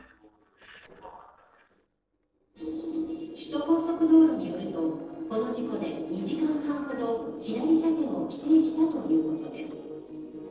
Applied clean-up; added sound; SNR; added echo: neural separator model SepFormer DNS4.